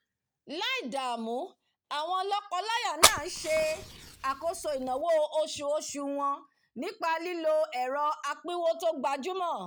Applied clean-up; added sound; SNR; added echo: none; Fire; -1 dB; none.